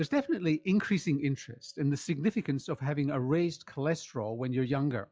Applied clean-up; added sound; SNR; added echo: classical method log-MMSE.